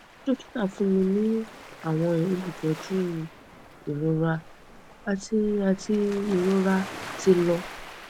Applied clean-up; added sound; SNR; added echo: none; Waves, surf; 15 dB; none.